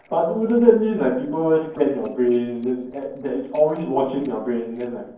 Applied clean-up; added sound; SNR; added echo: neural separator model SepFormer DNS4.